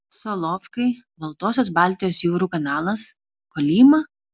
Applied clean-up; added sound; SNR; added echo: none; none; none; none.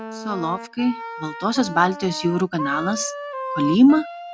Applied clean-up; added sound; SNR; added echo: none; Wind instrument, woodwind instrument; 11 dB; none.